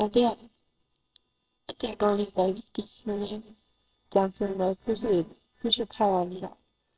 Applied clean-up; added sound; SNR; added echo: neural separator model SepFormer WHAMR!.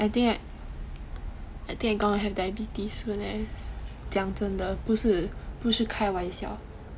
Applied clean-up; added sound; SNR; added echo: none; none; none; none.